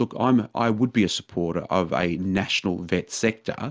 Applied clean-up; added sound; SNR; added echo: none; none; none; none.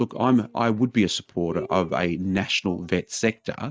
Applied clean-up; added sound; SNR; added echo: neural mask model DeepFilterNet 3.